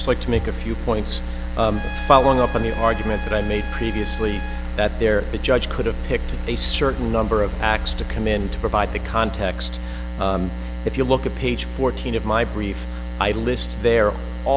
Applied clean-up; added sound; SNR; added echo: none; Trumpet + Motor vehicle (road); 10 dB; none.